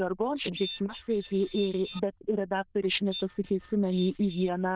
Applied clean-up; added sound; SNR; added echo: neural diffusion model UNIVERSE++.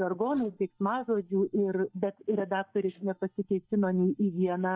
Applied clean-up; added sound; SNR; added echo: neural mask model DeepFilterNet 3.